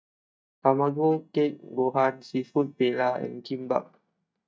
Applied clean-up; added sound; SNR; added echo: neural mask model DeepFilterNet 3.